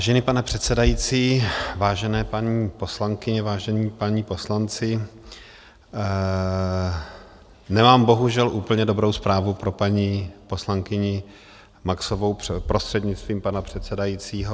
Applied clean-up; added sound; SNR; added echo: none; none; none; none.